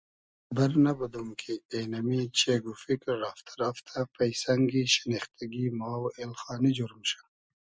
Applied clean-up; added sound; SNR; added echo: none; none; none; none.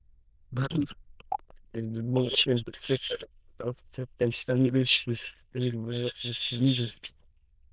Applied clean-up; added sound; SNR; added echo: neural diffusion model UNIVERSE++.